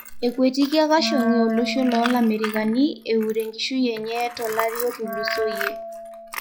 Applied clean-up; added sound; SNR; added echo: classical method log-MMSE.